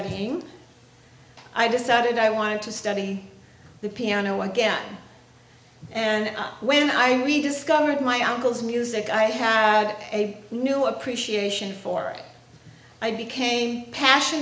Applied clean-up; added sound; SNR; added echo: none; none; none; none.